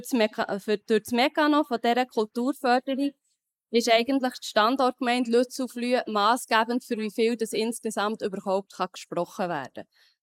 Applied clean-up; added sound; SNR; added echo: neural mask model Resemble Enhance denoiser.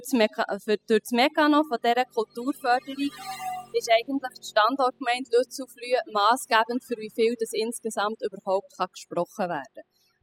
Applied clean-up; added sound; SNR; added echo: classical method spectral subtraction.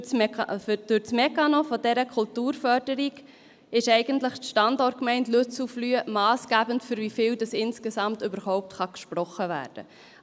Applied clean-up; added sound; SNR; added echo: none; none; none; none.